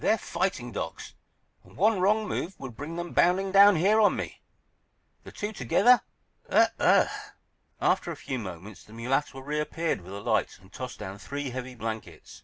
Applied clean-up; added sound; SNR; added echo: none; none; none; none.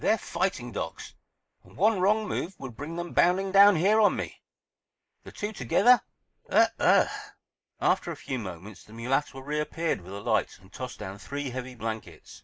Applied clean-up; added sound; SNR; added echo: neural mask model Resemble Enhance denoiser.